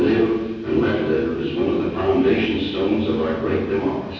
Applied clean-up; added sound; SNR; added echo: none; none; none; reverberation time 1.3 s.